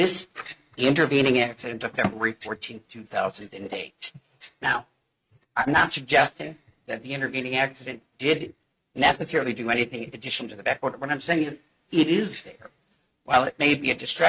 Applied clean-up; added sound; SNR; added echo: neural mask model RNNoise.